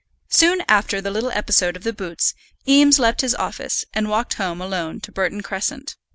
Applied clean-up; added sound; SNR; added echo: none; none; none; none.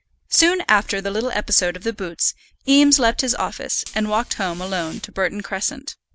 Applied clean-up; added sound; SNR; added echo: none; Buzz; 20 dB; none.